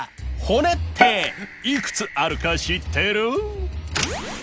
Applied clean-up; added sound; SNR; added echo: none; Bowed string instrument; 2 dB; none.